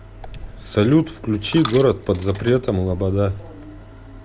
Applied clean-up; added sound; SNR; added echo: none; Coin (dropping); 17 dB; none.